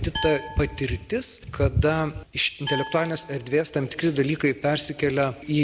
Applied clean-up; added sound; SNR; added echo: none; Glass; 13 dB; none.